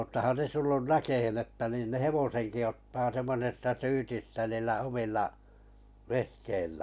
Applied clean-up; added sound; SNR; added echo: none; none; none; none.